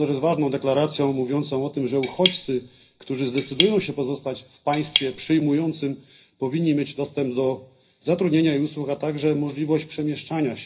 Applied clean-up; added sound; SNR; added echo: none; Cutlery, silverware / Tap; 6 dB; reverberation time 0.5 s.